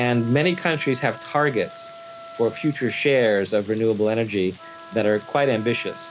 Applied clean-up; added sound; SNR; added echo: none; Rain + Wind instrument, woodwind instrument; 19 dB; none.